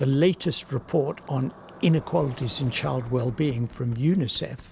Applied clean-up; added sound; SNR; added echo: none; Motorcycle + Knock; 19 dB; none.